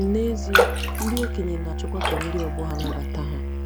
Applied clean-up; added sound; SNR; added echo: none; Raindrop + Musical instrument; -4 dB; none.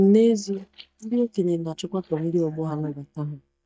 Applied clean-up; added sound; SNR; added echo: neural mask model DeepFilterNet 3.